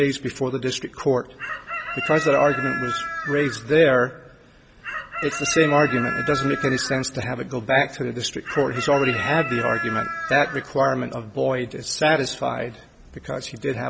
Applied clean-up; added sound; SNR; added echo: none; Chicken, rooster; 6 dB; none.